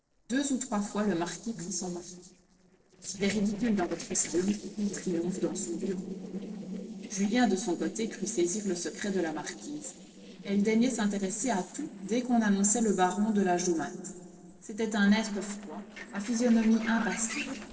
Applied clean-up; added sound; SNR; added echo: neural separator model SepFormer DNS4.